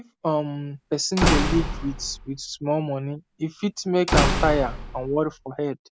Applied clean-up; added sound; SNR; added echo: none; Slam / Wood; 1 dB; none.